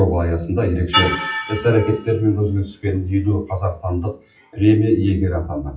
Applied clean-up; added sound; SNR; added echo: classical method WPE with log-MMSE.